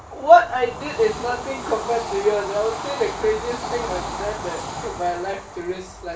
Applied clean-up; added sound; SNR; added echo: none; Train / Bird vocalization, bird call, bird song; 9 dB; reverberation time 0.3 s.